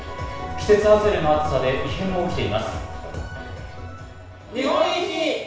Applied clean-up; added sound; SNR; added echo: none; none; none; reverberation time 0.7 s.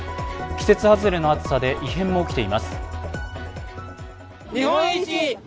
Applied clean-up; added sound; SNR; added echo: none; none; none; none.